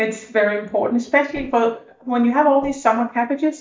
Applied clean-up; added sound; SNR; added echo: neural mask model DeepFilterNet 3.